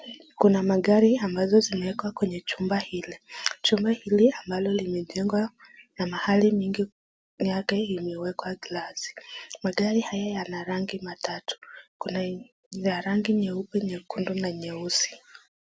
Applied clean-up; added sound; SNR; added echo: none; none; none; none.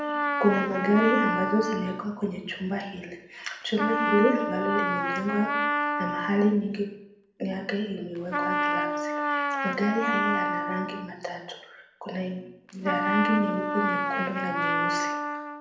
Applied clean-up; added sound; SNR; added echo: none; Trumpet; 1 dB; reverberation time 0.7 s.